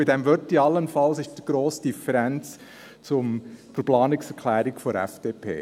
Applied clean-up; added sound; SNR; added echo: none; none; none; none.